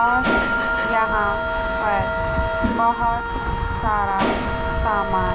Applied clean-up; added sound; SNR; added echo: none; Mechanisms + Wind instrument, woodwind instrument; 1 dB; none.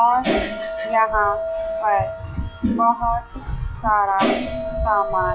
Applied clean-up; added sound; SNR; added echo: classical method log-MMSE.